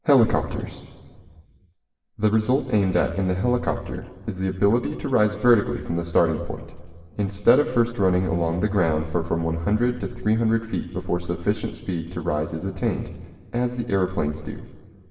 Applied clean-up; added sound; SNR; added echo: none; none; none; reverberation time 2.2 s.